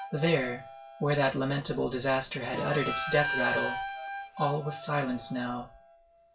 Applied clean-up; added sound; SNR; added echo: none; Harmonica; 7 dB; reverberation time 0.2 s.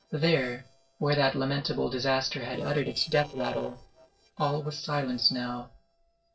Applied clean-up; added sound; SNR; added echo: neural separator model SepFormer DNS4.